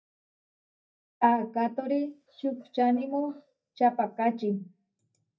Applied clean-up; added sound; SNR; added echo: neural mask model DeepFilterNet 3.